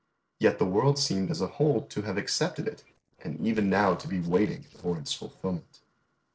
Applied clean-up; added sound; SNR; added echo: neural separator model SepFormer DNS4.